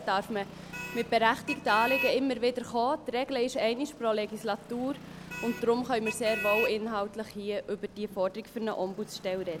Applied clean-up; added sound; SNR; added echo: none; Motor vehicle (road); 10 dB; none.